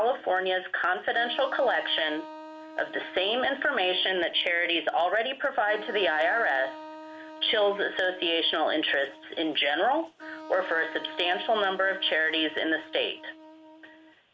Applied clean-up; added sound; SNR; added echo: none; Wind instrument, woodwind instrument; 17 dB; none.